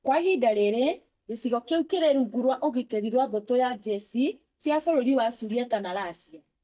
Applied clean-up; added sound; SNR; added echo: neural mask model DeepFilterNet 3.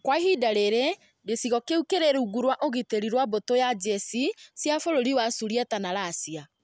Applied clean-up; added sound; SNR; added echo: none; none; none; none.